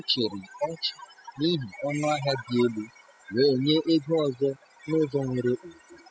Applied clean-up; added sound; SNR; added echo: classical method spectral subtraction.